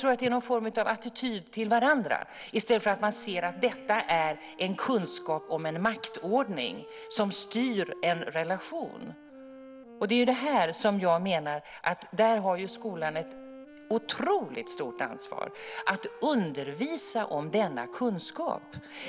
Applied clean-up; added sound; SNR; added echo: none; Wind instrument, woodwind instrument; 18 dB; none.